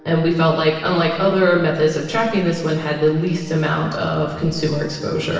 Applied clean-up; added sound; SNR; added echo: none; none; none; reverberation time 1.2 s.